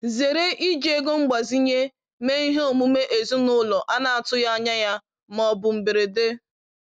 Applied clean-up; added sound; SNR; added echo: none; none; none; none.